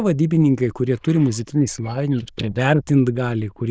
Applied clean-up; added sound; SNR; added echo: neural diffusion model UNIVERSE++.